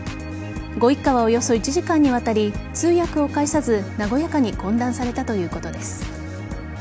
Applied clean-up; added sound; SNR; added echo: none; none; none; none.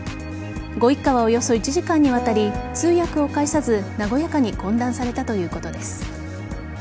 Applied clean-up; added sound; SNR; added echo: none; Acoustic guitar; 14 dB; none.